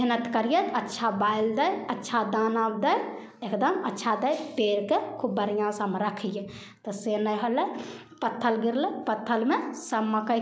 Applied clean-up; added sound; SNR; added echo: none; none; none; none.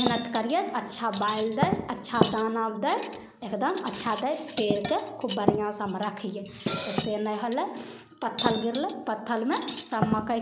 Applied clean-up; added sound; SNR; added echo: none; Cutlery, silverware + Cymbal; 1 dB; none.